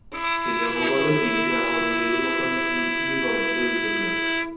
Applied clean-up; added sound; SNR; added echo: none; Bowed string instrument; -3 dB; reverberation time 1.1 s.